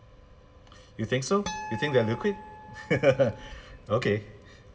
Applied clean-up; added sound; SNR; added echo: none; Harp; 13 dB; reverberation time 0.9 s.